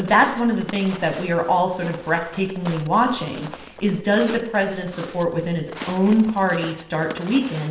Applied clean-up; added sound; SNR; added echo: none; Walk, footsteps; 16 dB; reverberation time 0.7 s.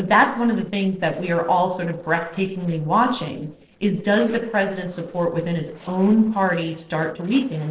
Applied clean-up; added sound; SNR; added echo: neural separator model SepFormer DNS4.